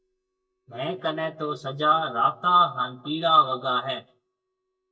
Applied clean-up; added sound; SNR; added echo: neural mask model DeepFilterNet 3.